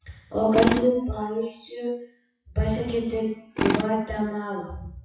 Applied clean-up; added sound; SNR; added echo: classical method WPE with log-MMSE.